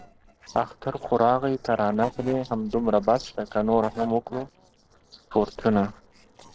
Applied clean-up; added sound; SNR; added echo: neural separator model SepFormer DNS4.